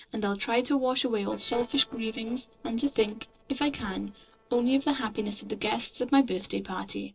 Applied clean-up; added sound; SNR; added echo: neural separator model SepFormer DNS4.